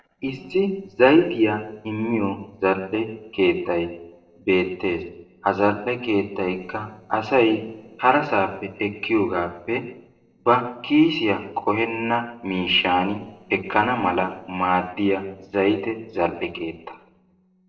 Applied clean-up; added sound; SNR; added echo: neural separator model SepFormer DNS4.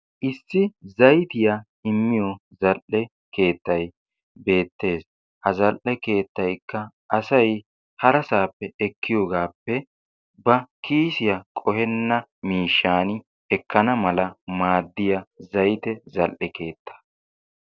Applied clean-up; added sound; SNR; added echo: none; none; none; none.